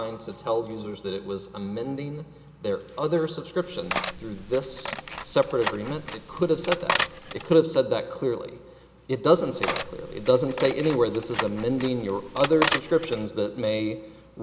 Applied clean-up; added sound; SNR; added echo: none; Cutlery, silverware; 5 dB; none.